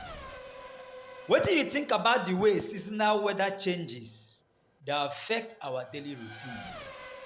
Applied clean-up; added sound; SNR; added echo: none; Race car, auto racing / Accelerating, revving, vroom; 18 dB; none.